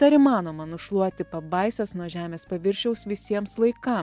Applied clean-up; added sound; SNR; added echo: none; none; none; none.